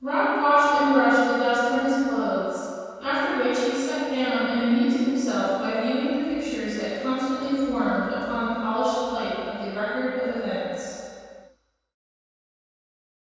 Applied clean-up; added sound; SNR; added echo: none; none; none; reverberation time 2.1 s.